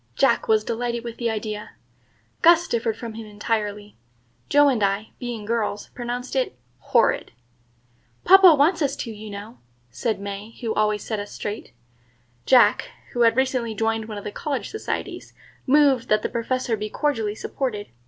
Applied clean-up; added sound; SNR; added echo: none; none; none; none.